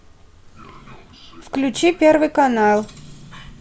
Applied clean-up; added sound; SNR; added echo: none; none; none; none.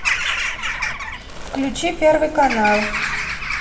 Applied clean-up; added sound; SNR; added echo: none; Bird vocalization, bird call, bird song / Crow; 3 dB; reverberation time 1.2 s.